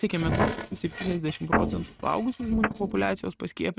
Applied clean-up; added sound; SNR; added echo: neural mask model RNNoise.